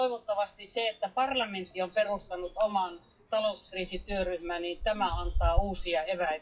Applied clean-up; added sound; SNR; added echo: classical method WPE with log-MMSE.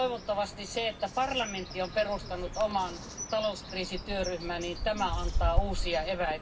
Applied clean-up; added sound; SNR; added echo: none; Bird; 3 dB; reverberation time 0.4 s.